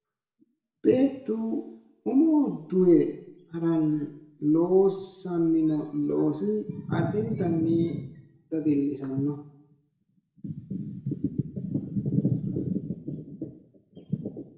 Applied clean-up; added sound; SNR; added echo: none; none; none; reverberation time 0.7 s.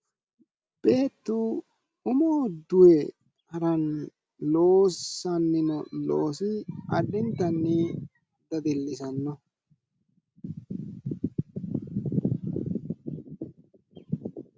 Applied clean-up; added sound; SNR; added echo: none; none; none; none.